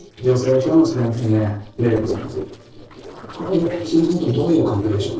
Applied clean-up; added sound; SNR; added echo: neural separator model SepFormer DNS4.